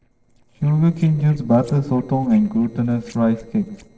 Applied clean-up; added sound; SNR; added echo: neural separator model SepFormer DNS4.